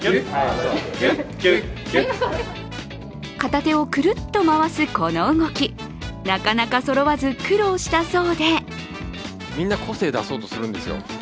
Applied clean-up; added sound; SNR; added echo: none; none; none; none.